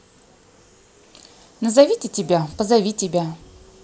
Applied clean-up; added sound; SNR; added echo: none; none; none; none.